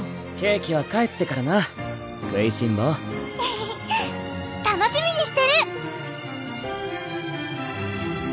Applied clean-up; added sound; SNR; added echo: none; none; none; none.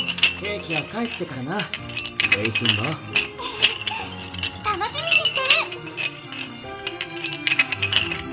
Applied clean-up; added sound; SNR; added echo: none; Dishes, pots, and pans; -4 dB; reverberation time 0.8 s.